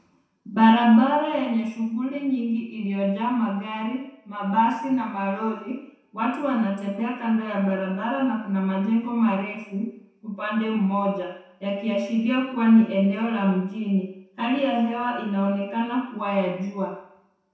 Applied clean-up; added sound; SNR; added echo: none; none; none; reverberation time 0.7 s.